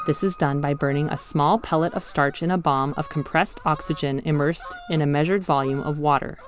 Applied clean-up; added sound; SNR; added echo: none; Piano + Fowl; 19 dB; none.